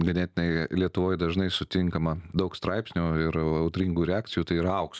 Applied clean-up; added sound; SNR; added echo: none; none; none; none.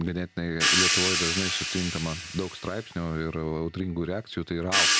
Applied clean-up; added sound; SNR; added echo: none; Crash cymbal / Hi-hat; -2 dB; none.